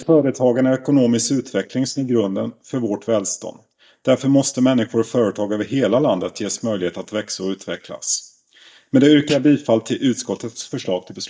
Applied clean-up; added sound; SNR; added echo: neural mask model DeepFilterNet 3.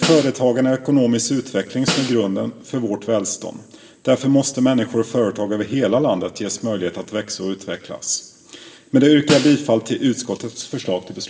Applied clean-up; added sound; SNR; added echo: none; Snare drum; 9 dB; reverberation time 2.6 s.